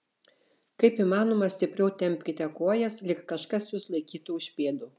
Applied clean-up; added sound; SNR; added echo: none; none; none; none.